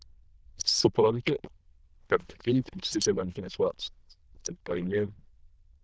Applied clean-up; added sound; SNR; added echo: neural diffusion model UNIVERSE++.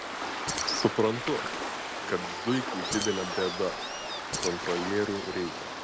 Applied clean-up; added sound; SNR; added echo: none; Waves, surf + Keys jangling; 2 dB; none.